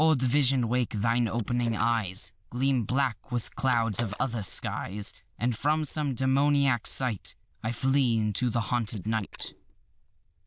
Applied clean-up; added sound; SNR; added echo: neural diffusion model UNIVERSE++.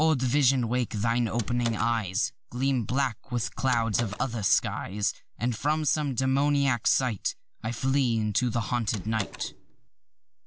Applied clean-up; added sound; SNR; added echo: none; Door; 13 dB; none.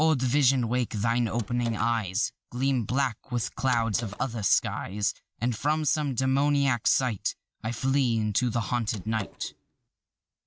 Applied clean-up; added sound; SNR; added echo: neural mask model RNNoise.